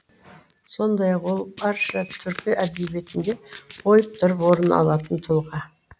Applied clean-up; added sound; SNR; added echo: none; Domestic sounds, home sounds; 19 dB; none.